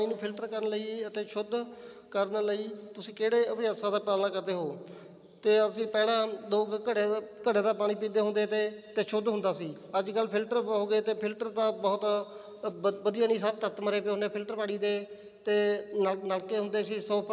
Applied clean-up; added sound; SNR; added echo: none; none; none; none.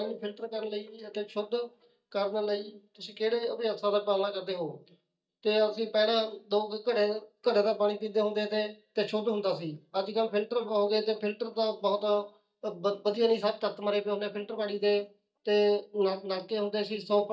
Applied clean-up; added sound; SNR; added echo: neural mask model DeepFilterNet 3.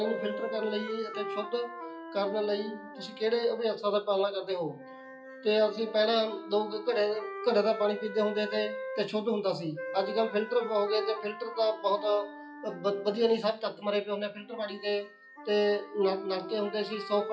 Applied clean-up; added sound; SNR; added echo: classical method WPE with log-MMSE.